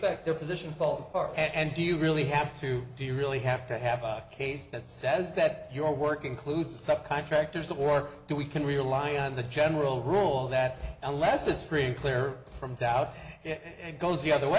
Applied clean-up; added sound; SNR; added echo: none; none; none; none.